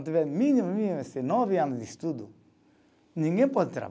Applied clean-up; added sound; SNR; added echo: none; none; none; none.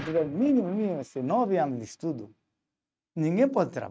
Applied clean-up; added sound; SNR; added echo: neural mask model RNNoise.